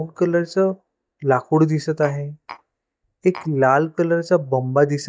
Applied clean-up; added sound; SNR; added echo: neural mask model DeepFilterNet 3.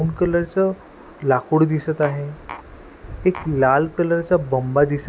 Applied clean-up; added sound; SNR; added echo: none; Tap; 17 dB; none.